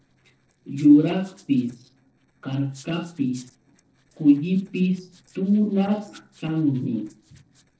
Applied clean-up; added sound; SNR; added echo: neural separator model SepFormer DNS4.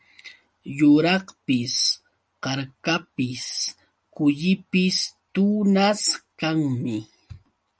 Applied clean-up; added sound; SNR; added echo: none; none; none; none.